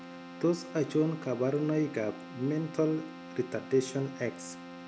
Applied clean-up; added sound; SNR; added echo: none; Keyboard (musical); 13 dB; none.